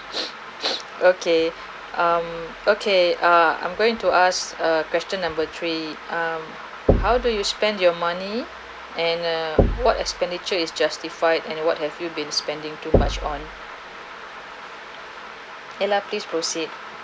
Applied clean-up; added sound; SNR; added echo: none; Knock / Wood; 4 dB; none.